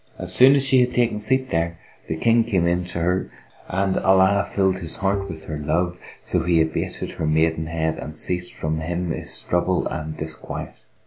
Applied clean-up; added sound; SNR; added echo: none; Bowed string instrument; 13 dB; none.